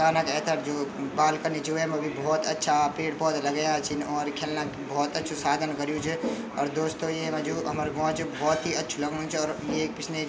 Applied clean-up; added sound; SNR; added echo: none; none; none; none.